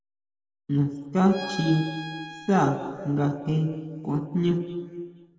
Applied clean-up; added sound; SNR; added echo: none; Bowed string instrument; 14 dB; reverberation time 1.9 s.